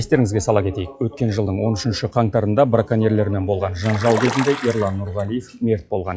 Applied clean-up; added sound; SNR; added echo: classical method log-MMSE.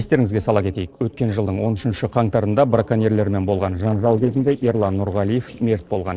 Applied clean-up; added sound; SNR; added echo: neural separator model SepFormer DNS4.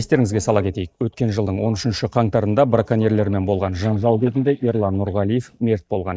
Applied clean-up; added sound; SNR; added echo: neural mask model DeepFilterNet 3.